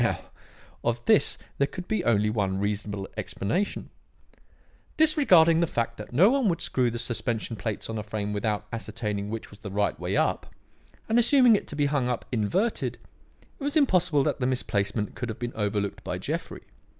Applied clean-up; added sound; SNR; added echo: none; none; none; none.